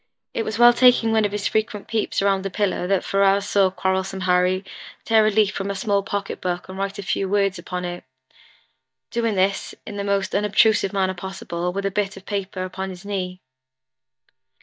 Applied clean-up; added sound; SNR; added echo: neural mask model DeepFilterNet 3.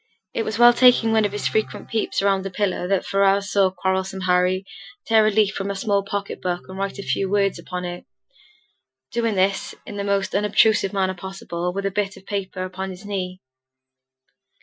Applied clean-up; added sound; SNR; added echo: classical method Wiener filter.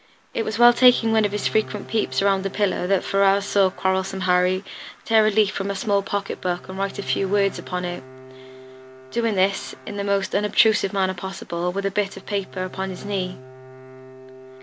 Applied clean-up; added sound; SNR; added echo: none; Bowed string instrument; 19 dB; none.